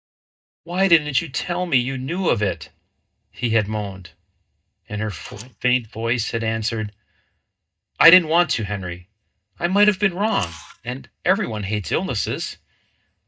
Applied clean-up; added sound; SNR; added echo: neural mask model DeepFilterNet 3.